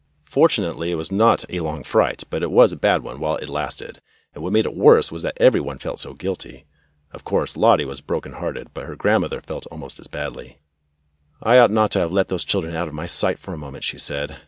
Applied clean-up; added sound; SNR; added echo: none; none; none; none.